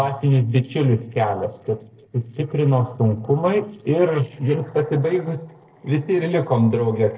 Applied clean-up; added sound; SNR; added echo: neural separator model SepFormer DNS4.